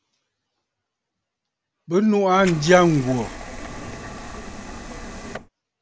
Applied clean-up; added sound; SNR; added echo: none; Liquid; 11 dB; none.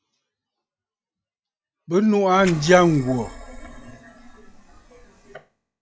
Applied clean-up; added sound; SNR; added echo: classical method log-MMSE.